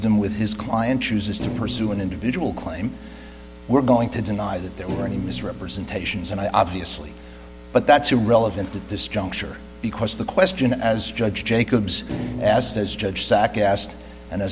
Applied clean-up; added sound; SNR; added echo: none; Thump, thud; 10 dB; none.